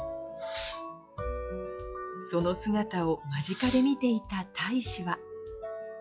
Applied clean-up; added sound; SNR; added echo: classical method log-MMSE.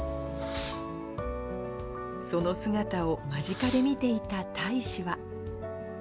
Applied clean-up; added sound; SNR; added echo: none; Fireworks; 20 dB; none.